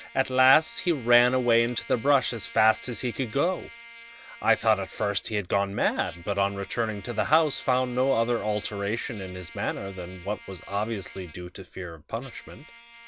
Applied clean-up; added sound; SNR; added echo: none; Trumpet; 20 dB; none.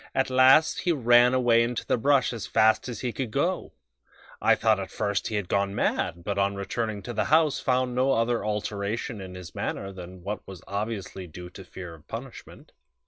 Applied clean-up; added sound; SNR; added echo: none; none; none; none.